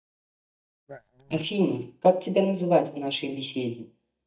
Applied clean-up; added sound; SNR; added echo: neural mask model DeepFilterNet 3.